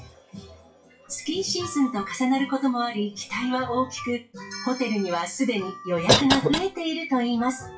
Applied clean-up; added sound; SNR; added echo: classical method WPE with log-MMSE.